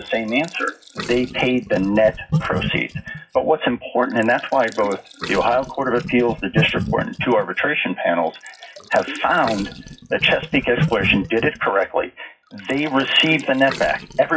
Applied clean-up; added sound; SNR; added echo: classical method WPE with log-MMSE.